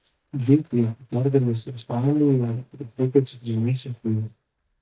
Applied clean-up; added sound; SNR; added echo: neural mask model DeepFilterNet 3.